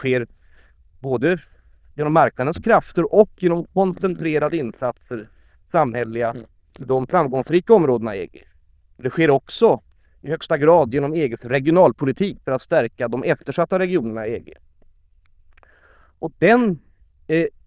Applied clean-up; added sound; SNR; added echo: neural diffusion model UNIVERSE++.